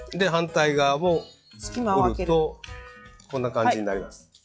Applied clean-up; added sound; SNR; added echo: classical method log-MMSE.